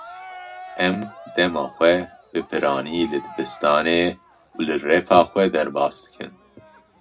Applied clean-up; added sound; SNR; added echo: none; Cheering; 19 dB; reverberation time 0.2 s.